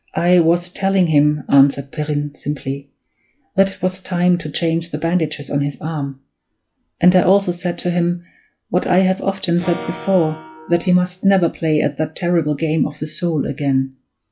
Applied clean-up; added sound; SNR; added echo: classical method log-MMSE.